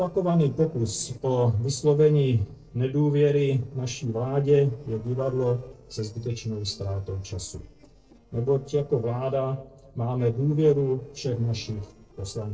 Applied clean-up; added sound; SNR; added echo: neural separator model SepFormer DNS4.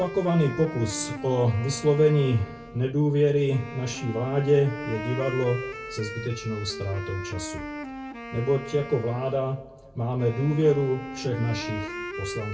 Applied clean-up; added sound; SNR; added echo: none; Wind instrument, woodwind instrument; 11 dB; reverberation time 0.2 s.